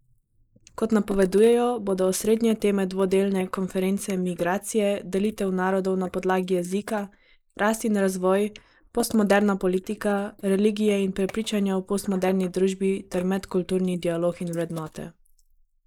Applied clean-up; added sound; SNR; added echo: neural mask model Resemble Enhance denoiser.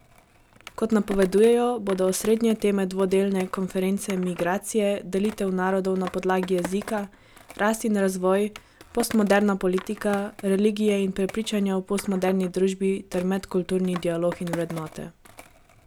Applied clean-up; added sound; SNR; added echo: none; Skateboard; 19 dB; none.